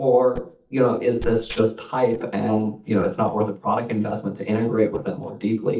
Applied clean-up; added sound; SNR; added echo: neural mask model DeepFilterNet 3.